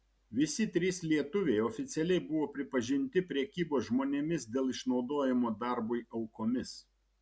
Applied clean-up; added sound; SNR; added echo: none; none; none; none.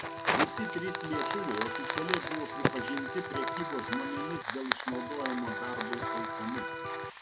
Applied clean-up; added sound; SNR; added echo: none; Fire + Electric guitar; -4 dB; none.